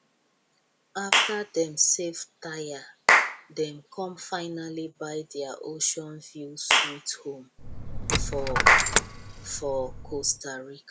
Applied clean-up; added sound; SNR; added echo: none; Coin (dropping) + Clapping / Chirp, tweet; -4 dB; none.